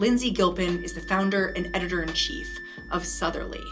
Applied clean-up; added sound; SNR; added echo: none; Wind instrument, woodwind instrument; 15 dB; reverberation time 0.2 s.